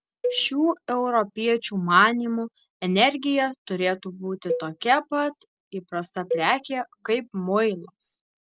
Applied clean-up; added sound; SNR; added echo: neural separator model SepFormer DNS4.